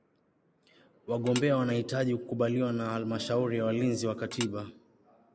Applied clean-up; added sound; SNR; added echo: none; Tap / Dishes, pots, and pans; 10 dB; none.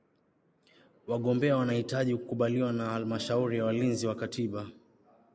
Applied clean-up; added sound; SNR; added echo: none; none; none; none.